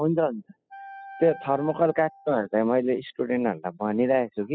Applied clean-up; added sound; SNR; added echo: classical method spectral subtraction.